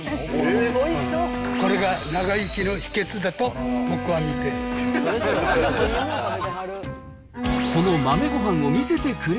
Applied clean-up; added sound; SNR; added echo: none; Bowed string instrument; 3 dB; none.